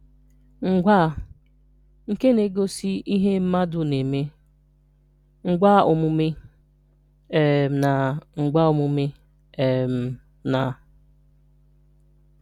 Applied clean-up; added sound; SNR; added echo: none; none; none; none.